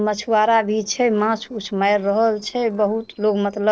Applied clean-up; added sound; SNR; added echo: neural separator model SepFormer DNS4.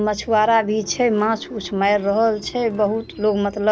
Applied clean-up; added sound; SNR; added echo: none; Engine starting / Car; 20 dB; none.